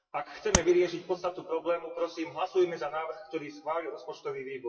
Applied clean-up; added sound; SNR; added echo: classical method WPE with log-MMSE.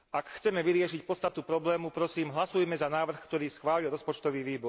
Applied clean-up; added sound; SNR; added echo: none; none; none; none.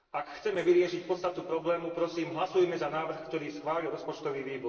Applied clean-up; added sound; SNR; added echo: neural separator model SepFormer DNS4.